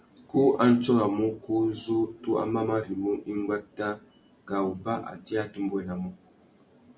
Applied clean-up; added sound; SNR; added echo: none; none; none; none.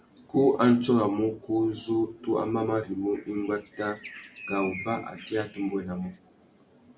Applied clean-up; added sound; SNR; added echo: none; Bird; 16 dB; none.